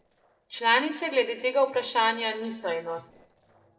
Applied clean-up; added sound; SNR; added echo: neural separator model SepFormer DNS4.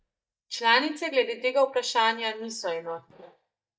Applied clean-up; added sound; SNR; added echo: neural mask model DeepFilterNet 3.